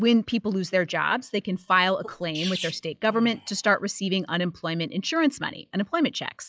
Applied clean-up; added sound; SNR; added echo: classical method log-MMSE.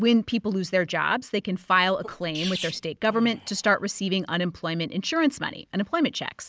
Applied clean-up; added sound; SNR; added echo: none; Sneeze; 16 dB; none.